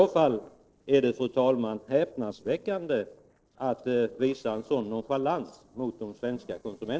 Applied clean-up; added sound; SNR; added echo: neural separator model SepFormer DNS4.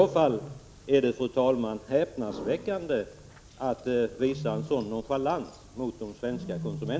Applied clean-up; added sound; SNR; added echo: none; Wild animals; 14 dB; none.